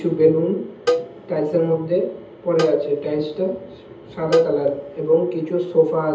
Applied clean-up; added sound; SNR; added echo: none; Cowbell; 7 dB; reverberation time 0.7 s.